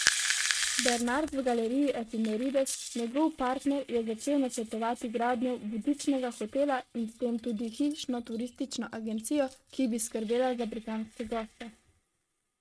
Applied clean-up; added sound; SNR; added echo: neural mask model RNNoise.